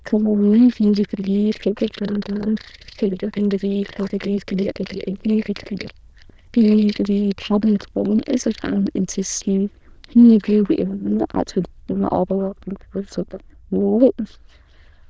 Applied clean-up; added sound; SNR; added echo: neural diffusion model UNIVERSE++.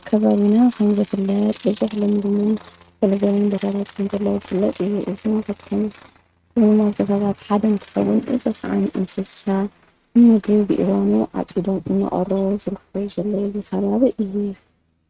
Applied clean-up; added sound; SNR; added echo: neural mask model RNNoise.